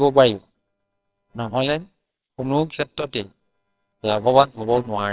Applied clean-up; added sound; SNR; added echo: neural separator model SepFormer WHAMR!.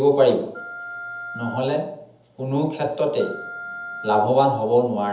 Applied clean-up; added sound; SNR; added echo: none; Wind instrument, woodwind instrument; 14 dB; reverberation time 0.7 s.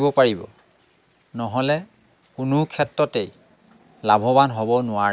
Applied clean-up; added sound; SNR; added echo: none; none; none; none.